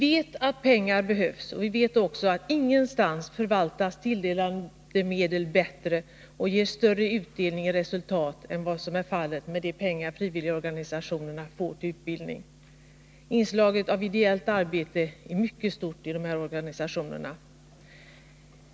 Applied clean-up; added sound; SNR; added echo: none; none; none; none.